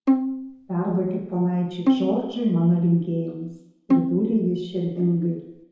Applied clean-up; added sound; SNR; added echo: none; Bowed string instrument; 4 dB; reverberation time 1.0 s.